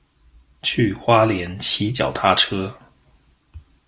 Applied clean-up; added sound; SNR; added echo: none; none; none; none.